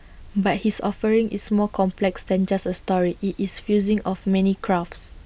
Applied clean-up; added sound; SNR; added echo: none; none; none; none.